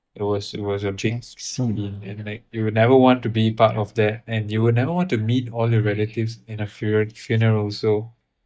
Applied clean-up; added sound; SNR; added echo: neural mask model DeepFilterNet 3.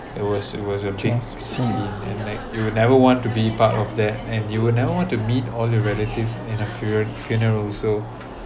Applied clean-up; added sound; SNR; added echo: none; Clock; 14 dB; none.